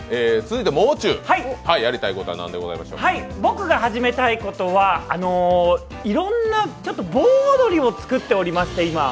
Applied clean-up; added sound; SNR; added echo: none; none; none; none.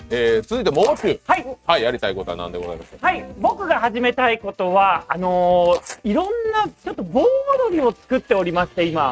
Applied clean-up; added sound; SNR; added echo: neural mask model RNNoise.